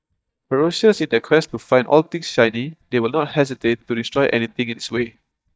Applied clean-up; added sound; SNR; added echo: neural mask model DeepFilterNet 3.